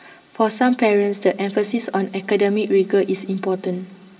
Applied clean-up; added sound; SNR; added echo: none; none; none; reverberation time 0.6 s.